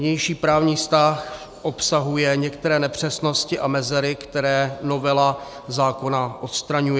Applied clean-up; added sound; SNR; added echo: none; none; none; none.